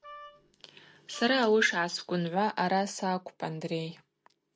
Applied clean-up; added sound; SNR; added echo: none; Wind instrument, woodwind instrument; 19 dB; none.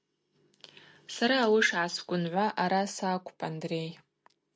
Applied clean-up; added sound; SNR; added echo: none; none; none; none.